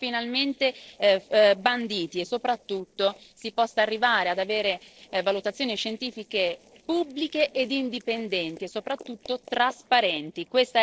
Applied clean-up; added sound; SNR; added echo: neural separator model SepFormer DNS4.